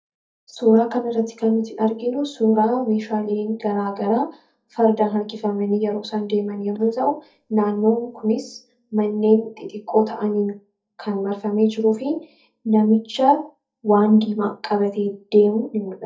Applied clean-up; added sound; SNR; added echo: neural mask model DeepFilterNet 3.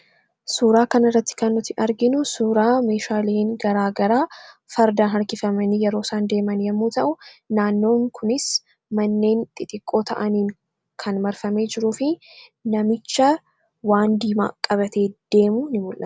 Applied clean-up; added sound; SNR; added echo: none; none; none; none.